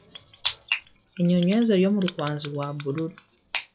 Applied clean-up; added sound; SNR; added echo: classical method log-MMSE.